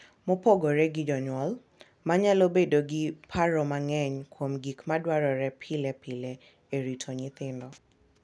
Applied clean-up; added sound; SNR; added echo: none; none; none; none.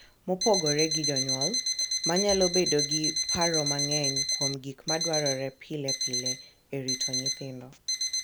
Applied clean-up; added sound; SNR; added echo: none; Alarm; 0 dB; none.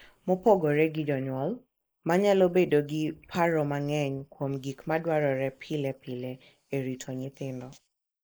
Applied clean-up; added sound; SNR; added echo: neural mask model Resemble Enhance denoiser.